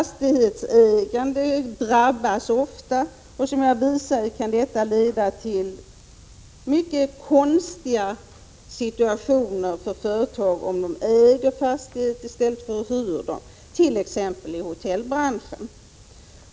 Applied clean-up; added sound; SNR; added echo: none; none; none; none.